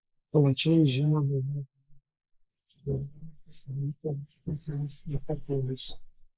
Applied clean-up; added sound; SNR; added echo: neural mask model Resemble Enhance denoiser.